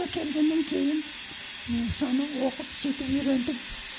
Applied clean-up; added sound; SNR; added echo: none; Hiss; 5 dB; none.